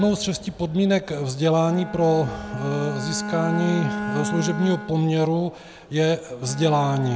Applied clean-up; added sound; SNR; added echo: none; Bowed string instrument; 10 dB; none.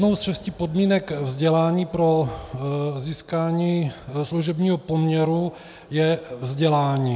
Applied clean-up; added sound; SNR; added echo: none; none; none; none.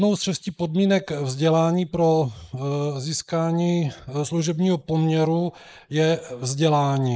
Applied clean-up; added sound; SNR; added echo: neural mask model Resemble Enhance denoiser.